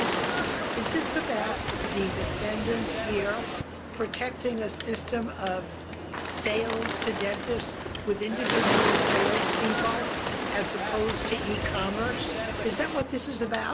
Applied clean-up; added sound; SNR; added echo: none; Bird; -2 dB; none.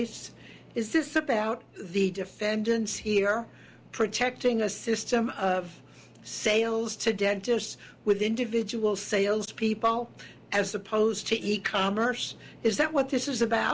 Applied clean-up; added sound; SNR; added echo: none; none; none; none.